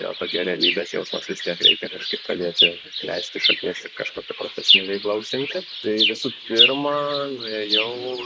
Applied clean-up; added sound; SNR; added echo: neural mask model Resemble Enhance denoiser.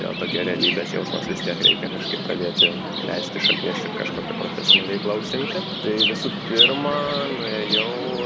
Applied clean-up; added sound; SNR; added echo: none; Chirp, tweet; -4 dB; none.